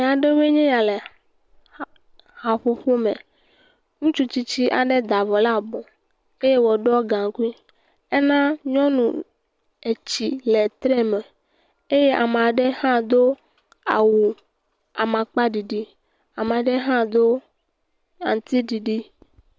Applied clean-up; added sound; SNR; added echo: none; none; none; none.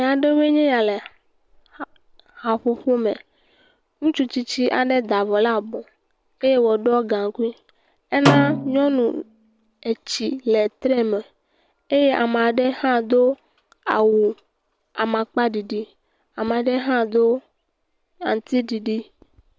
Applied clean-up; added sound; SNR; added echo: none; Snare drum; 3 dB; none.